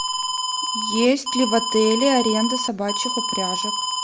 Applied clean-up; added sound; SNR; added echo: none; Alarm; 2 dB; none.